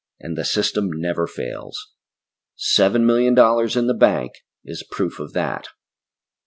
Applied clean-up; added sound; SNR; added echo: none; none; none; none.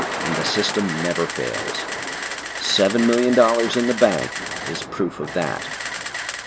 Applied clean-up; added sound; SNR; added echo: none; Thunder / Rain + Camera; 6 dB; none.